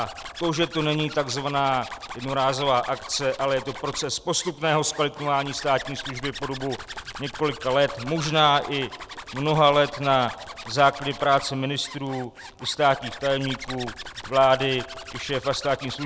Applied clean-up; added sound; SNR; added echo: none; Zipper (clothing); 14 dB; none.